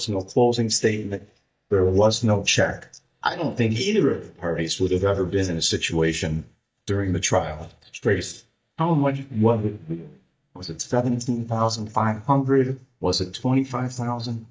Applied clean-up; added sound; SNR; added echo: neural mask model DeepFilterNet 3.